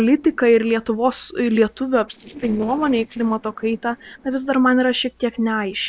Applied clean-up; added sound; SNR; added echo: neural separator model SepFormer DNS4.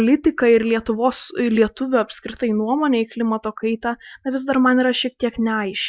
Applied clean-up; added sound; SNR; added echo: none; none; none; none.